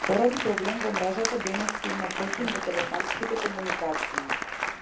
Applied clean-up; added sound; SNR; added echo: none; Applause; 1 dB; reverberation time 0.3 s.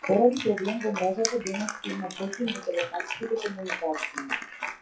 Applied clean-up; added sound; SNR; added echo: classical method WPE with log-MMSE.